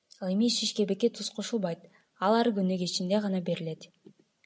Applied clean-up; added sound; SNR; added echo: none; none; none; none.